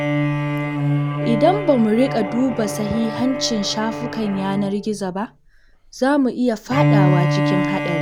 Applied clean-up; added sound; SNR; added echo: none; Bowed string instrument; 1 dB; none.